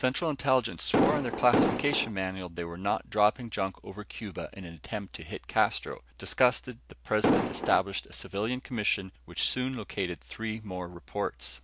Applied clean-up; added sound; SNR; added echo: none; Explosion; -4 dB; none.